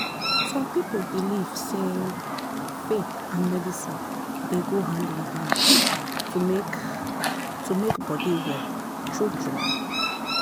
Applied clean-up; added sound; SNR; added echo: none; Chirp, tweet; -2 dB; none.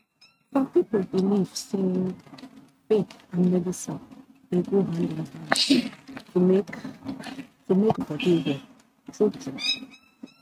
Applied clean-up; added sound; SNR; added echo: neural mask model RNNoise.